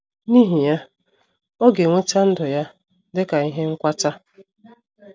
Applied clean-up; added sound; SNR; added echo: none; none; none; none.